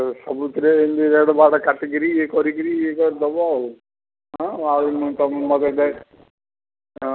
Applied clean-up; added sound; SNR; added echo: none; none; none; none.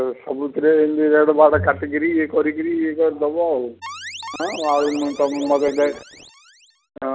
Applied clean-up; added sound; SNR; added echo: none; Alarm + Bowed string instrument; 17 dB; none.